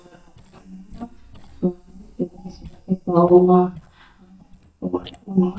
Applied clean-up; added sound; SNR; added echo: neural mask model DeepFilterNet 3.